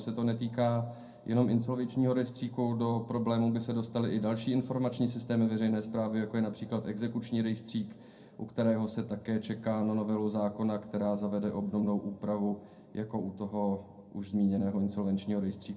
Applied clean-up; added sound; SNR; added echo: none; none; none; reverberation time 0.2 s.